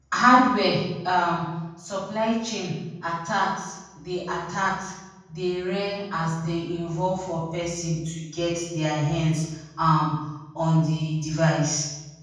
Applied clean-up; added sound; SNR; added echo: none; none; none; reverberation time 1.2 s.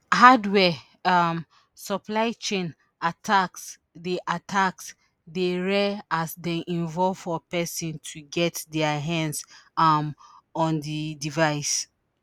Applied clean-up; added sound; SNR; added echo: none; none; none; none.